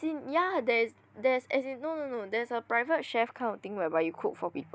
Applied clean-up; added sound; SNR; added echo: none; none; none; none.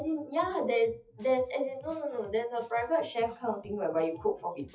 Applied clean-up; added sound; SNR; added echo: classical method WPE with log-MMSE.